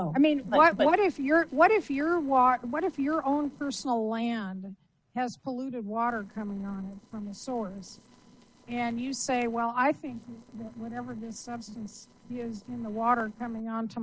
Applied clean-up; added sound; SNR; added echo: neural separator model SepFormer DNS4.